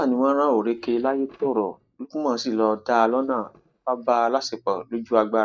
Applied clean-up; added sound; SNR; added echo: neural mask model DeepFilterNet 3.